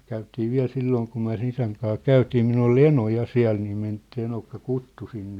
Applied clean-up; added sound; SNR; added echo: none; none; none; none.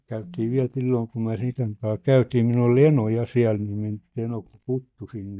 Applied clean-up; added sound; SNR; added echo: neural mask model DeepFilterNet 3.